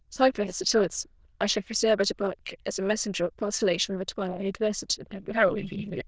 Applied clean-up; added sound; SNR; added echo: neural diffusion model UNIVERSE++.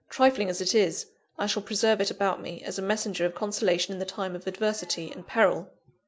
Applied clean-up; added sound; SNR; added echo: none; none; none; none.